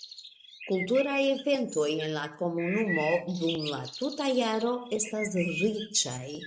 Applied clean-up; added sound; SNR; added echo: neural mask model RNNoise.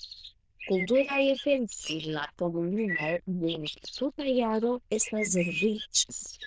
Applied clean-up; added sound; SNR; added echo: neural diffusion model UNIVERSE++.